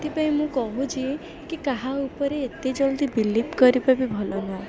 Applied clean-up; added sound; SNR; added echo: none; Subway, metro, underground; 15 dB; none.